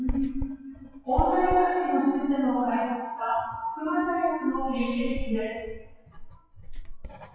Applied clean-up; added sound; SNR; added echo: classical method WPE with log-MMSE.